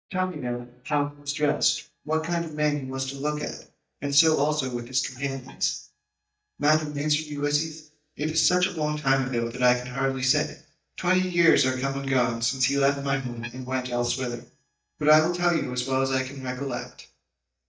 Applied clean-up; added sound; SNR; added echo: neural mask model DeepFilterNet 3.